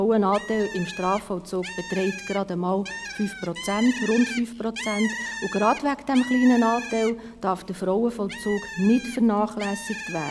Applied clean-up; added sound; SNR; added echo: none; Bird; 12 dB; none.